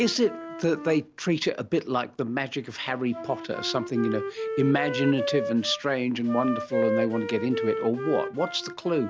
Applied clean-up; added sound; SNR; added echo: none; Wind instrument, woodwind instrument; 6 dB; none.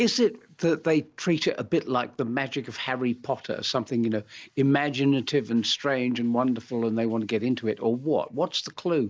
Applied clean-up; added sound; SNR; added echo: neural mask model Resemble Enhance denoiser.